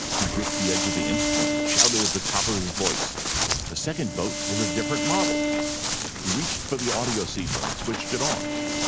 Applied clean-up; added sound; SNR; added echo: none; Walk, footsteps + Bowed string instrument; -5 dB; none.